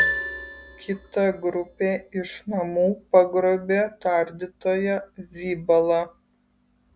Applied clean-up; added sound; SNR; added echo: none; Piano; 11 dB; none.